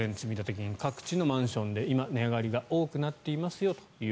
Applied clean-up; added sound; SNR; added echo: none; none; none; none.